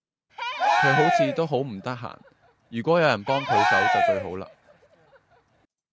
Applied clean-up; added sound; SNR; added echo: none; Cheering; -3 dB; none.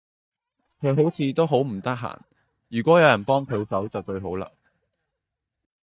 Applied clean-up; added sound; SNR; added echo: neural mask model DeepFilterNet 3.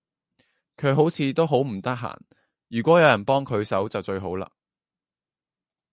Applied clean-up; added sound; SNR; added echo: none; none; none; none.